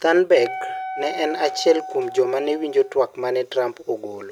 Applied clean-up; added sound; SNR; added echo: none; Wind instrument, woodwind instrument; 11 dB; none.